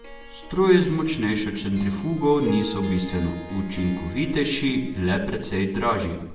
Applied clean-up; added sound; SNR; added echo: none; Harp; 16 dB; reverberation time 0.7 s.